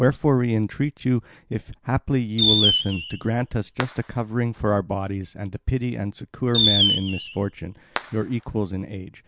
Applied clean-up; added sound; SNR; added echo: none; Fireworks; -1 dB; none.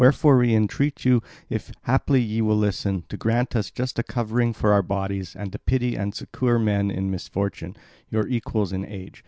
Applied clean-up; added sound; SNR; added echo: none; none; none; none.